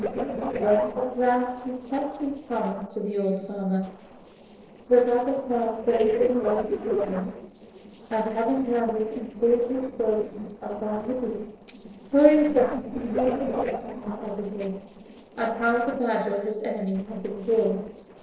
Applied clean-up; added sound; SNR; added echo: neural separator model SepFormer DNS4.